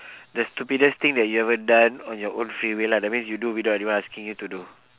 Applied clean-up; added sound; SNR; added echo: none; none; none; none.